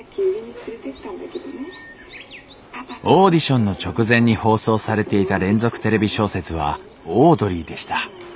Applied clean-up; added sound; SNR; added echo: none; none; none; none.